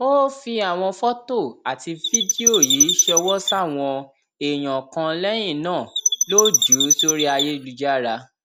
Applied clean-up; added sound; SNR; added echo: none; Chirp, tweet; -3 dB; none.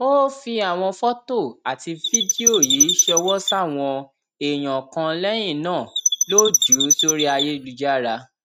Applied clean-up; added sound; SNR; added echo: neural mask model RNNoise.